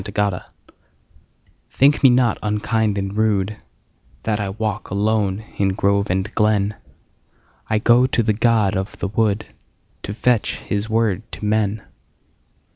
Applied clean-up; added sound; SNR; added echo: none; none; none; none.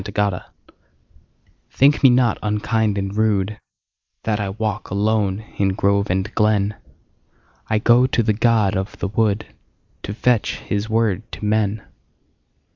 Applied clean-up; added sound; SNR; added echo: neural mask model Resemble Enhance denoiser.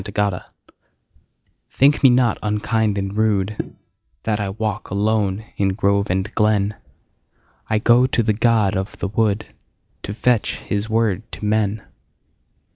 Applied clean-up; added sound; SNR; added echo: neural mask model DeepFilterNet 3.